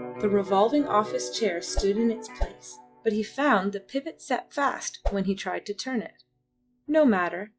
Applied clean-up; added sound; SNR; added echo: classical method log-MMSE.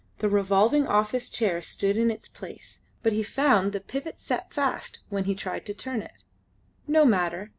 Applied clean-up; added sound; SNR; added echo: none; none; none; none.